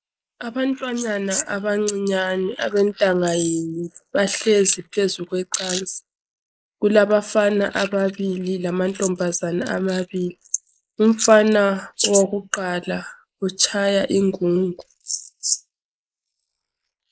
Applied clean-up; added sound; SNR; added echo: neural mask model Resemble Enhance denoiser.